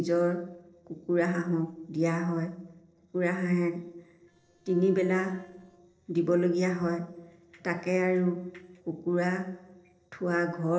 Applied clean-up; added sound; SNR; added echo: neural separator model SepFormer DNS4.